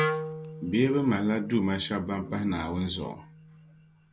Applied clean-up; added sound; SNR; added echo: none; Wind instrument, woodwind instrument; 8 dB; none.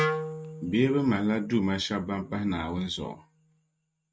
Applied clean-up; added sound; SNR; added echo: neural mask model RNNoise.